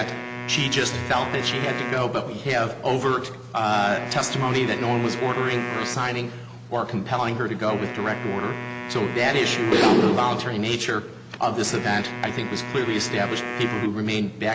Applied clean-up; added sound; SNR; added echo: none; Wind instrument, woodwind instrument; 9 dB; none.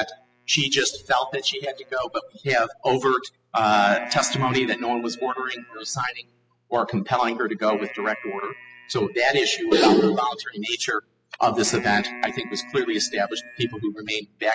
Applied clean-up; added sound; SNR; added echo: classical method spectral subtraction.